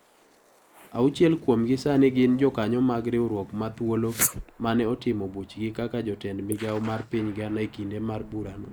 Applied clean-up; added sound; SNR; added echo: neural mask model Resemble Enhance denoiser.